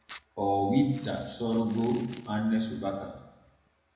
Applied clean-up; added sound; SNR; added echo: none; Packing tape, duct tape; 20 dB; reverberation time 0.9 s.